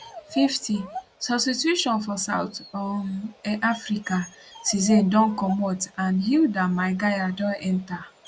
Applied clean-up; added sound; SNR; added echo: none; Dog; 17 dB; none.